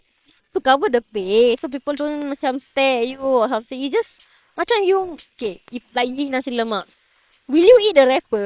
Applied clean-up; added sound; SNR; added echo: neural separator model SepFormer WHAM!.